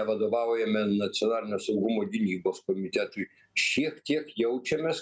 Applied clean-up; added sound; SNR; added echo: none; none; none; none.